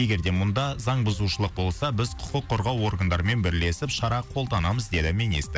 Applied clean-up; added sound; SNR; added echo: none; none; none; none.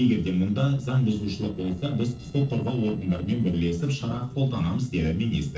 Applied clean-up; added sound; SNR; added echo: neural separator model SepFormer DNS4.